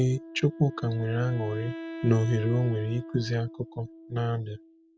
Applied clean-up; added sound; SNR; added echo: none; Wind instrument, woodwind instrument; 13 dB; none.